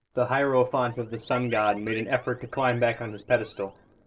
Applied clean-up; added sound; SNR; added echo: neural separator model SepFormer DNS4.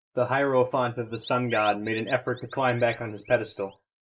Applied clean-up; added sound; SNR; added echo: neural mask model Resemble Enhance denoiser.